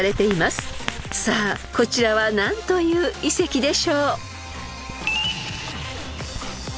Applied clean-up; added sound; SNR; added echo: none; Writing; 14 dB; none.